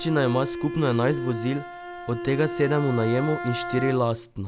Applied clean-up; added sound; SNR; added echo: none; Bowed string instrument; 8 dB; none.